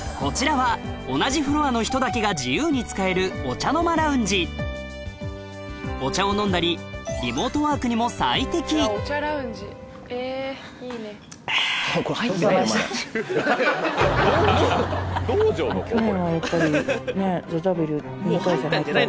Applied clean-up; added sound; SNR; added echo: none; none; none; none.